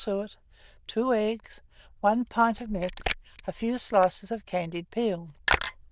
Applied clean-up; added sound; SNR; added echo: neural diffusion model UNIVERSE++.